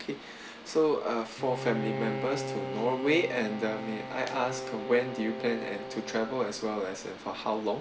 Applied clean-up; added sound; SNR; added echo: none; Bowed string instrument; 8 dB; none.